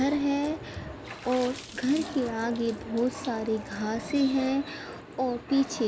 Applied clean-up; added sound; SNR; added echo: none; Water / Splash, splatter + Zipper (clothing); 18 dB; none.